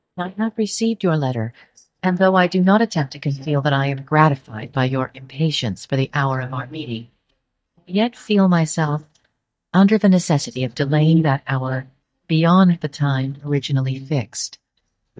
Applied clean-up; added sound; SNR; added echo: neural mask model DeepFilterNet 3.